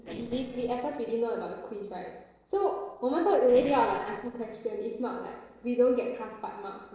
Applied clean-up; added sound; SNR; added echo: neural separator model SepFormer DNS4.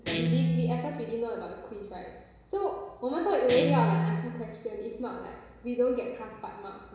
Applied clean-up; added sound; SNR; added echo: none; Guitar; 1 dB; reverberation time 1.0 s.